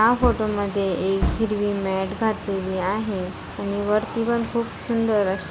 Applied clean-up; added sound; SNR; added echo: none; Wood; 11 dB; none.